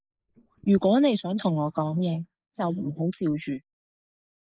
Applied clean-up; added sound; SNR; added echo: neural mask model Resemble Enhance denoiser.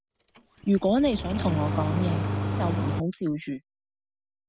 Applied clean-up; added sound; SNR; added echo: none; Engine starting; 1 dB; none.